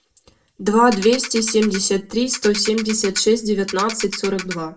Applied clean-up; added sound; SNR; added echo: none; Ratchet, pawl; 12 dB; reverberation time 0.2 s.